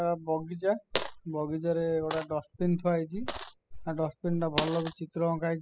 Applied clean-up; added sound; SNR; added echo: classical method spectral subtraction.